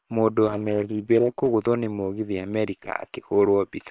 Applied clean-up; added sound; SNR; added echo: neural separator model SepFormer WHAM!.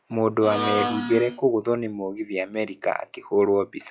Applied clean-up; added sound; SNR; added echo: classical method log-MMSE.